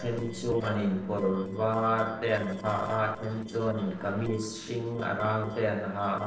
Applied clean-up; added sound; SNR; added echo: neural separator model SepFormer DNS4.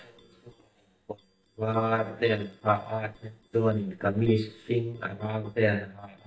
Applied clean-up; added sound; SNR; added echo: neural mask model DeepFilterNet 3.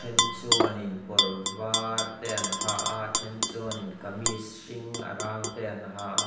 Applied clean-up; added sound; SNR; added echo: none; Tap / Glass; -4 dB; reverberation time 0.9 s.